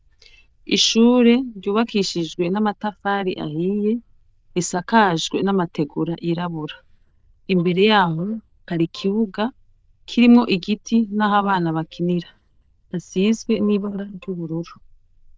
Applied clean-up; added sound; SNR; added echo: neural diffusion model UNIVERSE++.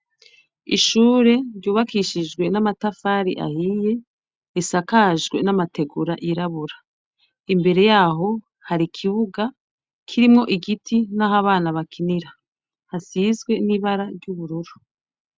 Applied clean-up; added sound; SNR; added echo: none; none; none; none.